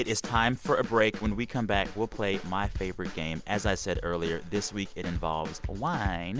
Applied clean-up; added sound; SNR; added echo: none; none; none; none.